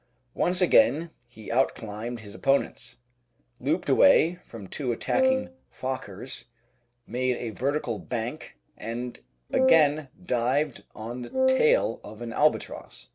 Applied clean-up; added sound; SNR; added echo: none; Wind instrument, woodwind instrument; -1 dB; none.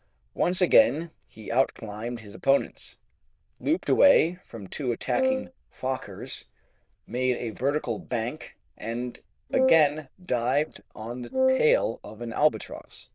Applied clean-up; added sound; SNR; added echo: neural diffusion model UNIVERSE++.